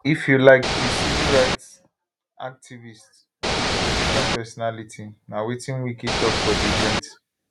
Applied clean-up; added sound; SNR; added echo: none; Ocean / Boat, Water vehicle; -2 dB; none.